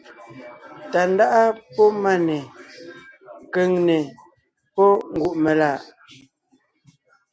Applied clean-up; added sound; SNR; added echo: none; none; none; none.